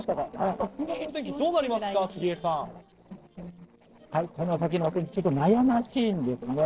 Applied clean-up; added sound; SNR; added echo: neural separator model SepFormer DNS4.